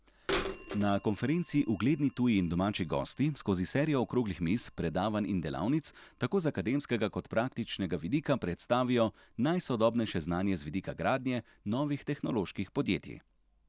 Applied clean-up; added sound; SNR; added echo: none; Bird vocalization, bird call, bird song / Telephone; 16 dB; none.